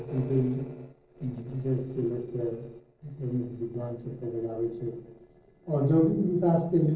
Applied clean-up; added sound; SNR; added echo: neural separator model SepFormer DNS4.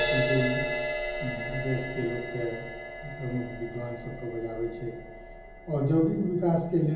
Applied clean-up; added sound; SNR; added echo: none; Crash cymbal; 4 dB; reverberation time 0.7 s.